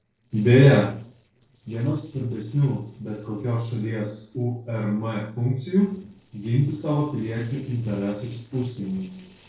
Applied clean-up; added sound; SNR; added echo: neural separator model SepFormer DNS4.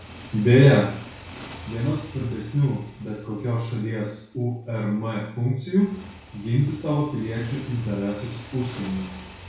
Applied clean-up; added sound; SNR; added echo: none; Motorcycle / Engine; 18 dB; reverberation time 0.6 s.